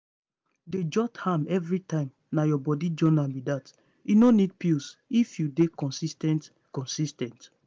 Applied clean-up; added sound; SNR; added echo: none; none; none; none.